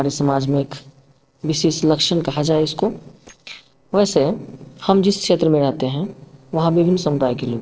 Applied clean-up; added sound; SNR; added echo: neural separator model SepFormer DNS4.